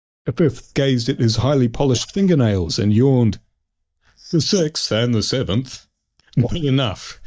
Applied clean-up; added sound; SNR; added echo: neural mask model DeepFilterNet 3.